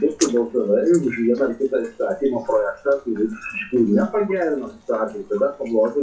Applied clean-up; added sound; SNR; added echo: classical method WPE with log-MMSE.